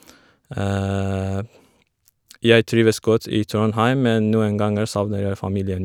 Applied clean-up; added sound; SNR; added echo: none; none; none; none.